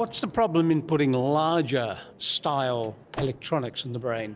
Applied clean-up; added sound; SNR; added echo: none; Slam / Microwave oven; 13 dB; none.